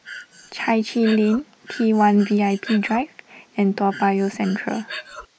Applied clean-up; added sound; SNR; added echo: neural mask model Resemble Enhance denoiser.